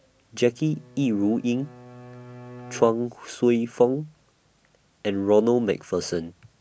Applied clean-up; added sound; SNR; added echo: none; Bowed string instrument; 19 dB; none.